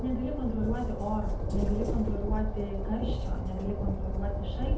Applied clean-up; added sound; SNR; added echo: none; Train; -3 dB; reverberation time 0.6 s.